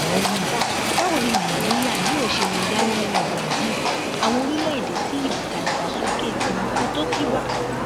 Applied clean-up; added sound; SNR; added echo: none; Livestock, farm animals, working animals; -4 dB; none.